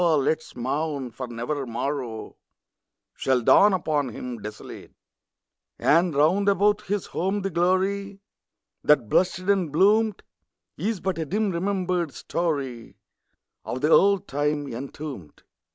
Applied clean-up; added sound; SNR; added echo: none; none; none; none.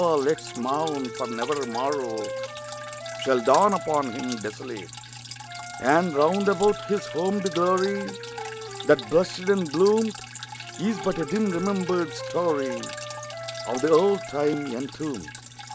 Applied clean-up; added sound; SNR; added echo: none; Wind instrument, woodwind instrument + Drip; 10 dB; none.